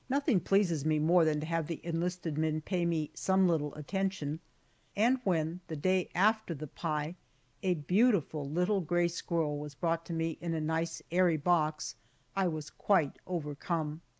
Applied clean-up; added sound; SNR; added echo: none; none; none; none.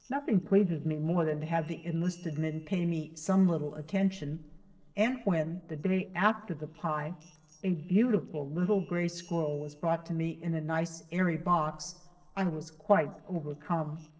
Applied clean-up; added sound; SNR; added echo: neural separator model SepFormer DNS4.